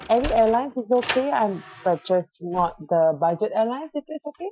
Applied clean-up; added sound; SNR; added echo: classical method Wiener filter.